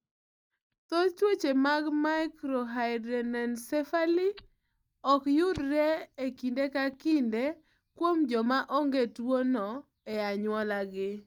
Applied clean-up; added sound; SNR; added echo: neural mask model DeepFilterNet 3.